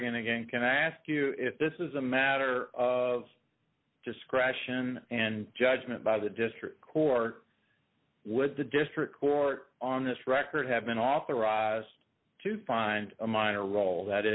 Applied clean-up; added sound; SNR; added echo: none; none; none; none.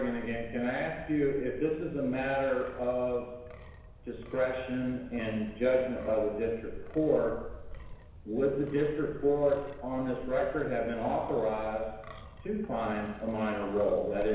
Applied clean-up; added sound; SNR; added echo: none; Wind; 14 dB; reverberation time 1.0 s.